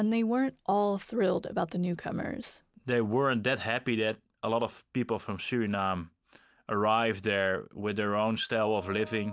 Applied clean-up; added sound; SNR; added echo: none; none; none; none.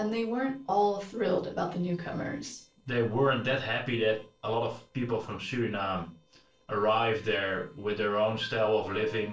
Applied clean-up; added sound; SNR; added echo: neural separator model SepFormer DNS4.